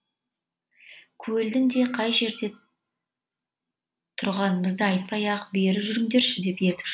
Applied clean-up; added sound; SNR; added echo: none; none; none; none.